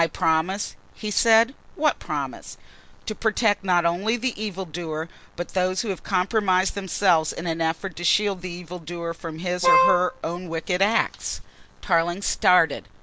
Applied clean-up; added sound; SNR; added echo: none; Wind instrument, woodwind instrument; -4 dB; none.